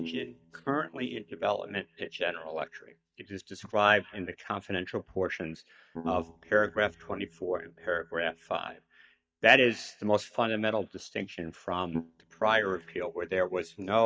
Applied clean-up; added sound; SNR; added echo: neural mask model DeepFilterNet 3.